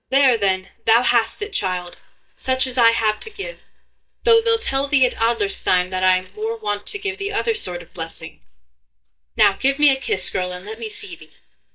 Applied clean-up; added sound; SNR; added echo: neural mask model DeepFilterNet 3.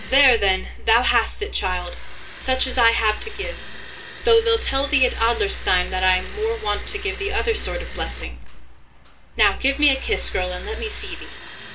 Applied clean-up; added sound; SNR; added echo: none; Liquid; 16 dB; reverberation time 0.3 s.